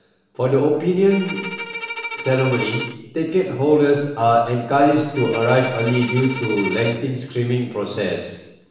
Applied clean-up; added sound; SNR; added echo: none; Bowed string instrument; 11 dB; reverberation time 0.9 s.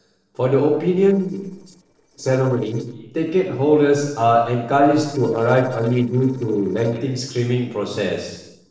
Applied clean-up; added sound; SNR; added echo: neural separator model SepFormer DNS4.